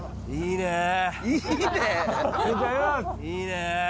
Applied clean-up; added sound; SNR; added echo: none; none; none; none.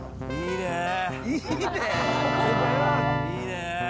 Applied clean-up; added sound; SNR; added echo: none; Keyboard (musical); 0 dB; none.